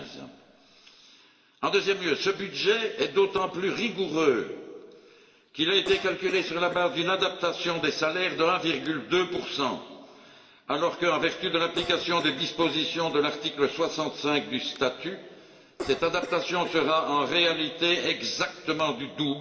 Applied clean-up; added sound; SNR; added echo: none; Cough; 18 dB; reverberation time 1.6 s.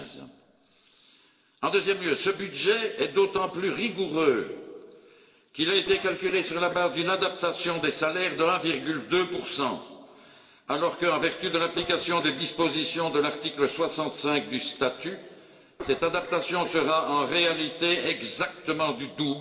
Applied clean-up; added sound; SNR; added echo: neural separator model SepFormer DNS4.